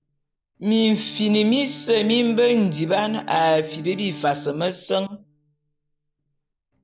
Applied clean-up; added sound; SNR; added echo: none; Bowed string instrument; 18 dB; none.